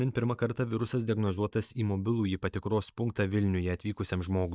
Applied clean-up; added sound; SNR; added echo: neural mask model DeepFilterNet 3.